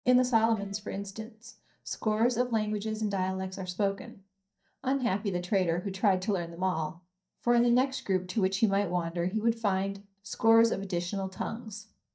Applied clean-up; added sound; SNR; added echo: neural mask model DeepFilterNet 3.